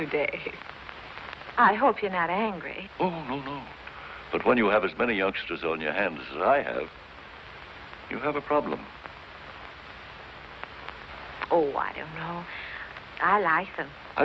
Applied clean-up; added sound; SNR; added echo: none; none; none; none.